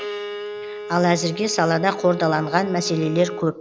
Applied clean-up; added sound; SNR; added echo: none; Bowed string instrument; 10 dB; none.